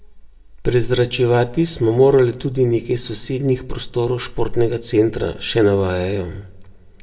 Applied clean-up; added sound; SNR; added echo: none; none; none; reverberation time 0.6 s.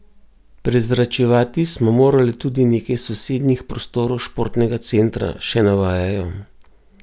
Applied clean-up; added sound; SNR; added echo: none; none; none; none.